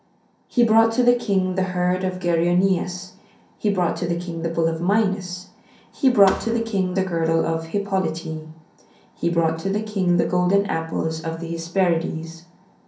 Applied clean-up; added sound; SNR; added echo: none; Thump, thud; 14 dB; reverberation time 0.6 s.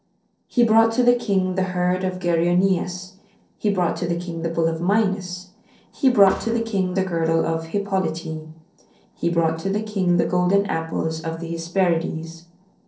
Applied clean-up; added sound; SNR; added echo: neural separator model SepFormer DNS4.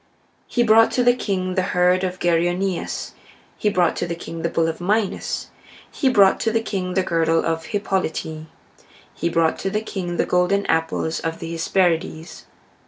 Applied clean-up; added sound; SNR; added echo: none; none; none; none.